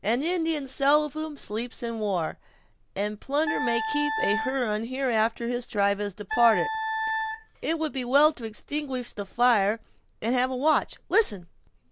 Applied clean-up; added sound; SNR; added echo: none; Wind instrument, woodwind instrument; 4 dB; none.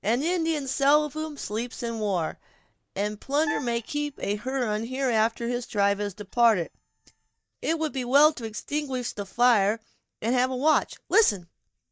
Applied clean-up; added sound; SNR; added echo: neural mask model DeepFilterNet 3.